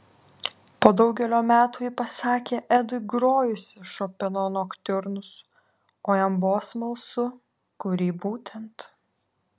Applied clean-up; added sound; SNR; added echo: none; none; none; none.